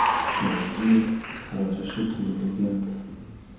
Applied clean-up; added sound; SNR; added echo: none; Applause / Crowd; 4 dB; reverberation time 2.0 s.